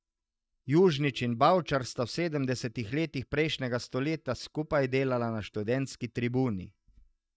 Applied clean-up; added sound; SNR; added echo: neural mask model DeepFilterNet 3.